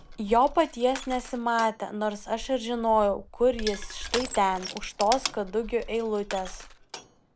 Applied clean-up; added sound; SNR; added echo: none; Crushing; 12 dB; none.